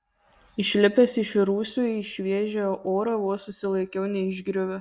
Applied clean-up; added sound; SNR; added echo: none; none; none; none.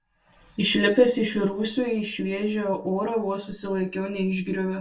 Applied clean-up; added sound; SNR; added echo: none; none; none; reverberation time 0.2 s.